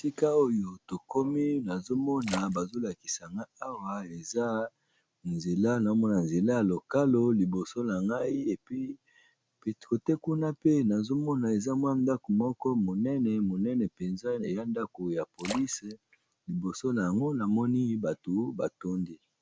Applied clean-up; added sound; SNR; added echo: none; Splash, splatter; 16 dB; none.